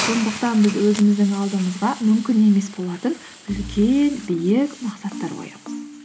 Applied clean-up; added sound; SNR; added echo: none; Hiss + Sliding door; 15 dB; none.